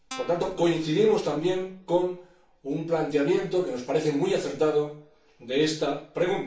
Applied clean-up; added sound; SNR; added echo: none; Guitar; 16 dB; reverberation time 0.4 s.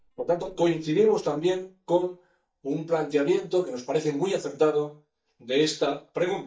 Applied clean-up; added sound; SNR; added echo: neural mask model DeepFilterNet 3.